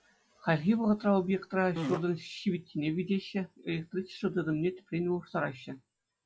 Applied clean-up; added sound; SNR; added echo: classical method log-MMSE.